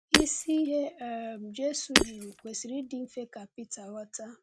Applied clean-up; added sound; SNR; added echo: none; Shatter; -3 dB; none.